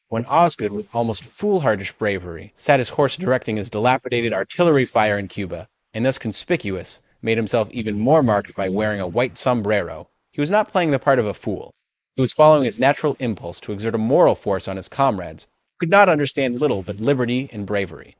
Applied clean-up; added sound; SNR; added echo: neural mask model Resemble Enhance denoiser.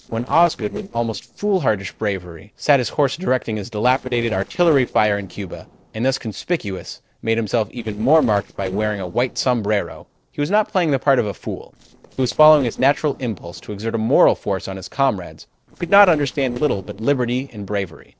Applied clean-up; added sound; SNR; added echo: neural separator model SepFormer DNS4.